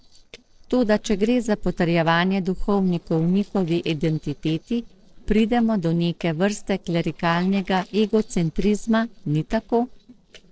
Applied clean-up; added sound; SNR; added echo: neural separator model SepFormer DNS4.